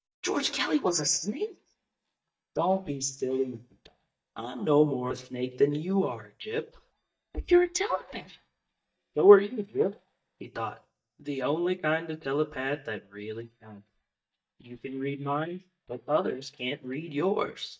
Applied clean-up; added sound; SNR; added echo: neural mask model DeepFilterNet 3.